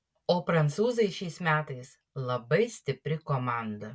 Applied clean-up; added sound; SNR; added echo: none; none; none; none.